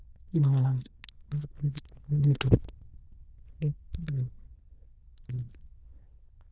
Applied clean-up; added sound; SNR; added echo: neural diffusion model UNIVERSE++.